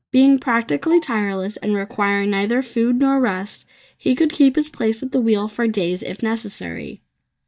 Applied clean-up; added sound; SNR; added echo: neural mask model DeepFilterNet 3.